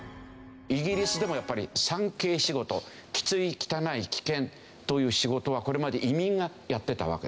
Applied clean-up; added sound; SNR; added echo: none; none; none; none.